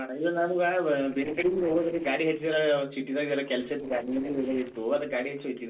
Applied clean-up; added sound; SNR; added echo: neural separator model SepFormer DNS4.